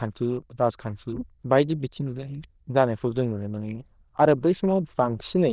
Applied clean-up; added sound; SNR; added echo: neural diffusion model UNIVERSE++.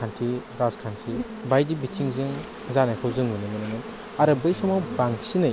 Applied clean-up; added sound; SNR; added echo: none; Insect; 11 dB; none.